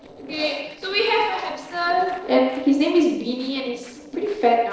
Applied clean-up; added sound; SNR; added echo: neural separator model SepFormer DNS4.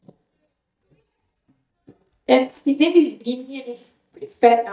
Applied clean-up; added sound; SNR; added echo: neural mask model DeepFilterNet 3.